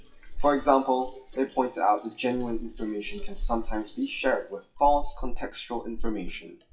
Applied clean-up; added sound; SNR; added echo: classical method WPE with log-MMSE.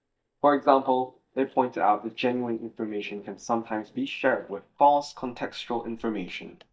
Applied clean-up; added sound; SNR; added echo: neural mask model DeepFilterNet 3.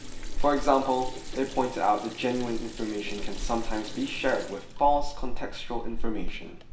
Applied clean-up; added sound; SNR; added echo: none; Sink (filling or washing) / Water tap, faucet; 2 dB; reverberation time 0.7 s.